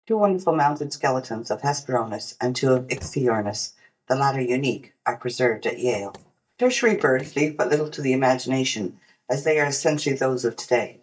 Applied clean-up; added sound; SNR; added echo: neural mask model DeepFilterNet 3.